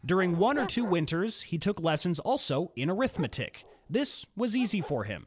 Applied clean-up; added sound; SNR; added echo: none; Dog; 17 dB; none.